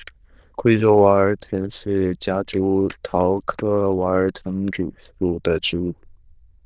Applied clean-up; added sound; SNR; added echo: neural diffusion model UNIVERSE++.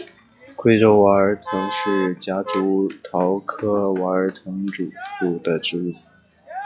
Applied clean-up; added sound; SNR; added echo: classical method log-MMSE.